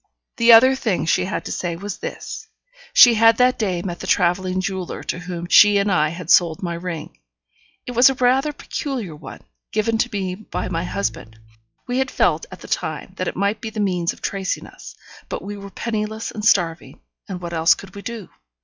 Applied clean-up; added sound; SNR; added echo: classical method log-MMSE.